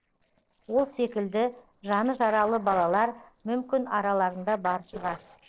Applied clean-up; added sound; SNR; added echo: neural separator model SepFormer DNS4.